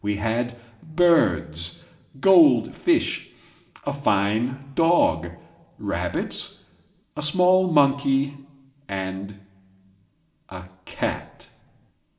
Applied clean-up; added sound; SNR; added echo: none; none; none; reverberation time 1.1 s.